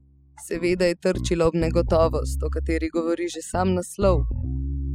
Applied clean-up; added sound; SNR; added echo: classical method spectral subtraction.